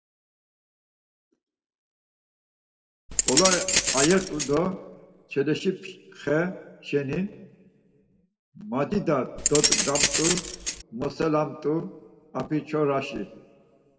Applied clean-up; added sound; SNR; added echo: none; Keys jangling; -4 dB; reverberation time 1.0 s.